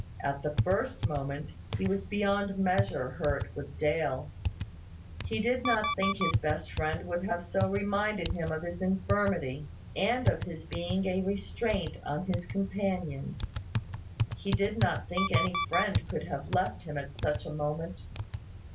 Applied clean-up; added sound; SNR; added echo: none; Alarm + Typing; 3 dB; none.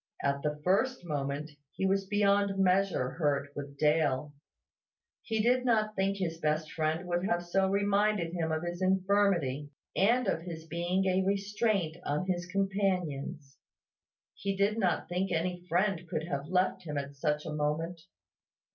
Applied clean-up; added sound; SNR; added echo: none; none; none; none.